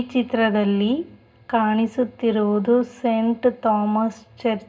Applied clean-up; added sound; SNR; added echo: none; none; none; reverberation time 0.2 s.